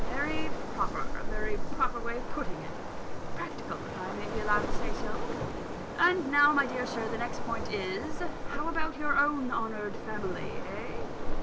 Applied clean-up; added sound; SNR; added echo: none; Waves, surf; -2 dB; none.